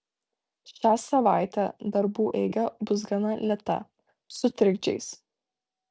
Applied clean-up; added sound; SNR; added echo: none; none; none; none.